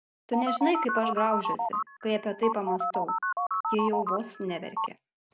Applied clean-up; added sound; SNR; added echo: none; Telephone; 0 dB; none.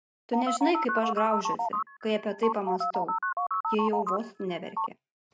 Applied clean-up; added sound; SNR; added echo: neural mask model RNNoise.